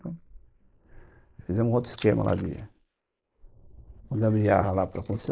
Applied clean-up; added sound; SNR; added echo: neural mask model Resemble Enhance denoiser.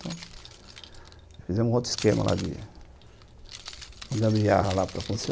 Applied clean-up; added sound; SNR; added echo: none; Keys jangling; 16 dB; none.